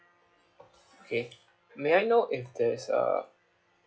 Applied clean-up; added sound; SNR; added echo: classical method log-MMSE.